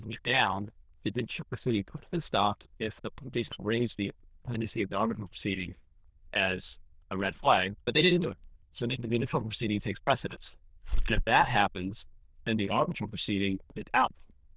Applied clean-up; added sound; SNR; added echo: neural diffusion model UNIVERSE++.